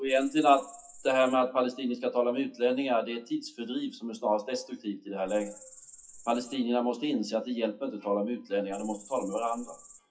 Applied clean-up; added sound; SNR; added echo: classical method WPE with log-MMSE.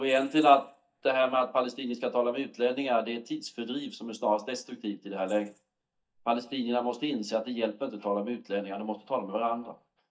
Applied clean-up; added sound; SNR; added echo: neural mask model DeepFilterNet 3.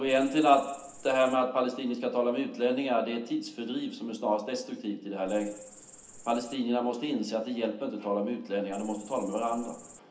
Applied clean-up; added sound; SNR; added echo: none; Cricket; 19 dB; reverberation time 0.3 s.